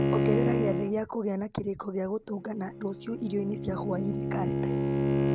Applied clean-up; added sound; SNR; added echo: none; Bowed string instrument; -2 dB; none.